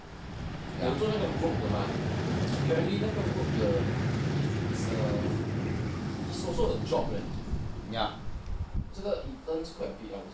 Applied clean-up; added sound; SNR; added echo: none; Vehicle; -2 dB; none.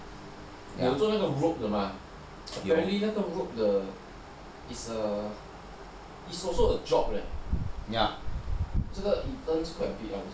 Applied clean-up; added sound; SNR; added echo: none; none; none; none.